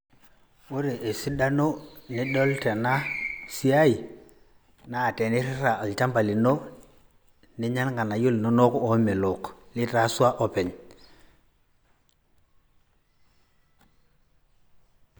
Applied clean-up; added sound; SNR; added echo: none; none; none; none.